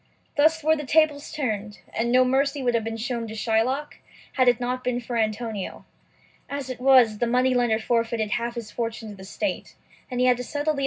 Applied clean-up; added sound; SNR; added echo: none; none; none; reverberation time 0.4 s.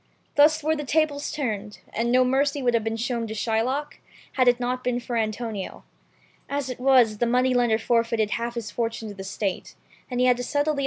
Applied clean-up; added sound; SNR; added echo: none; none; none; none.